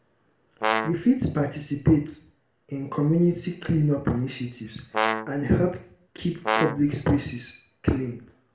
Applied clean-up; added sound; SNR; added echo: none; Brass instrument; 3 dB; reverberation time 0.5 s.